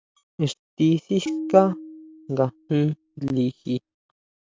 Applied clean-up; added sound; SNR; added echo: none; Tabla; 12 dB; none.